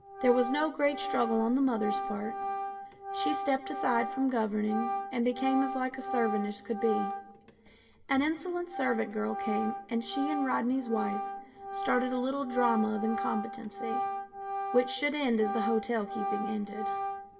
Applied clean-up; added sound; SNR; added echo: none; Organ; 5 dB; reverberation time 1.5 s.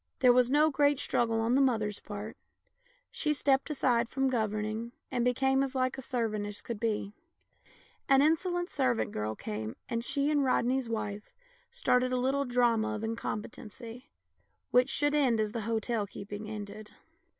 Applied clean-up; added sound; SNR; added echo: none; none; none; none.